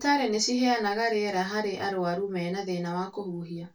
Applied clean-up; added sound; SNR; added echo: none; none; none; reverberation time 0.2 s.